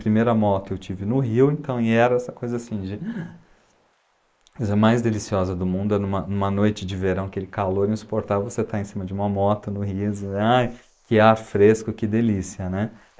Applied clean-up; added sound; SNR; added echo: neural mask model Resemble Enhance denoiser.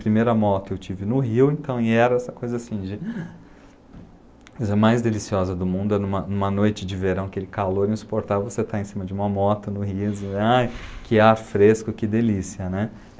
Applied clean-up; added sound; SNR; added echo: none; Breathing; 19 dB; none.